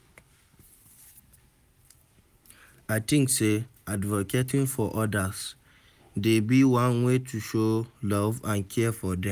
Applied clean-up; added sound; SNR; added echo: none; none; none; none.